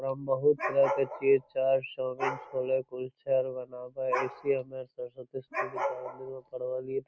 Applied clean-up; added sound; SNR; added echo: none; Dog; 8 dB; none.